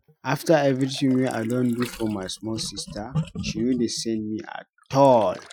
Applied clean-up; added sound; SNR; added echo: classical method Wiener filter.